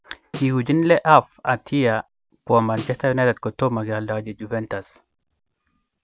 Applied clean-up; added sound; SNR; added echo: none; Snare drum; 18 dB; none.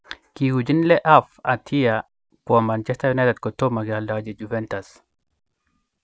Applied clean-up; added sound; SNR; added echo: none; none; none; none.